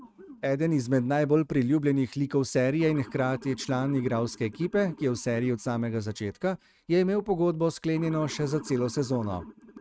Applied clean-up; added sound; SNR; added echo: neural mask model RNNoise.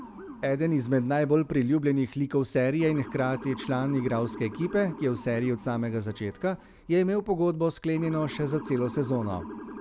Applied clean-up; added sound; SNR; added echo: none; Motor vehicle (road) / Siren; 15 dB; none.